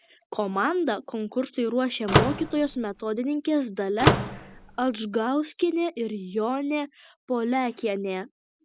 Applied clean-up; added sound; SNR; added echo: none; Slam / Microwave oven; -2 dB; none.